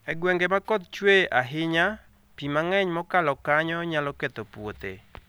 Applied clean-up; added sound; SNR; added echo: none; none; none; none.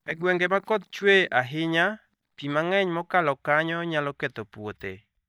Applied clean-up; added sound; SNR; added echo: neural mask model DeepFilterNet 3.